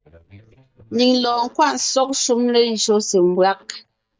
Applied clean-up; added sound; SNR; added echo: neural mask model DeepFilterNet 3.